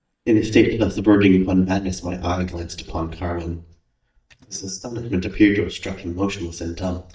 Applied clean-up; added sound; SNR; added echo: neural mask model DeepFilterNet 3.